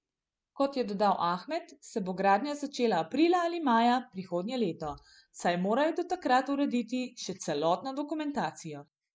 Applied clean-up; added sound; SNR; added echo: none; none; none; none.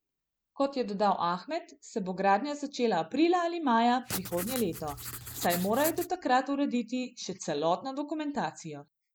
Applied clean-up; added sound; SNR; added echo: none; Writing; 8 dB; none.